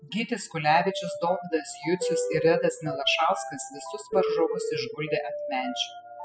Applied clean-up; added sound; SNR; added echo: classical method spectral subtraction.